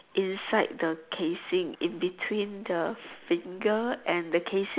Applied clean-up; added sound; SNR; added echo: none; none; none; none.